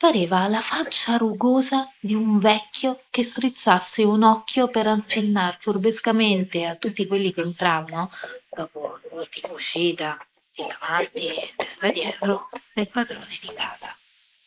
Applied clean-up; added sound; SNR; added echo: neural mask model Resemble Enhance denoiser.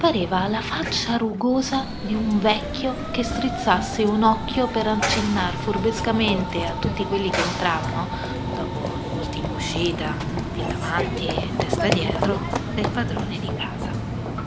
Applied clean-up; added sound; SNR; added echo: none; Run / Train; 2 dB; none.